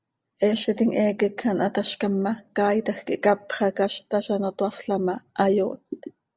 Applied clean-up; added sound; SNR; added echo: none; none; none; none.